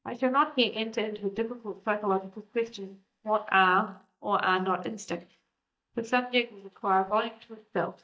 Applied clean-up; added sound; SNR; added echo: neural mask model DeepFilterNet 3.